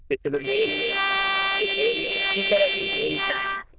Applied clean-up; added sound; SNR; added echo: neural diffusion model UNIVERSE++.